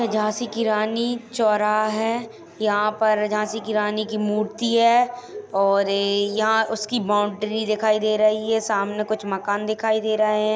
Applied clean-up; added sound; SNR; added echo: none; none; none; none.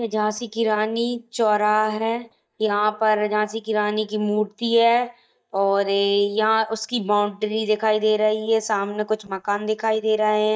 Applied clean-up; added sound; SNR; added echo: neural mask model DeepFilterNet 3.